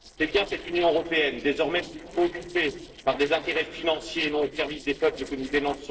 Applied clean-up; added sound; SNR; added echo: neural separator model SepFormer DNS4.